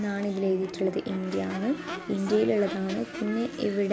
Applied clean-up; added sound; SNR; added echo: none; Crowd / Race car, auto racing / Accelerating, revving, vroom; 13 dB; none.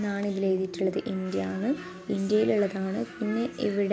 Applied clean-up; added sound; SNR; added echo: none; none; none; none.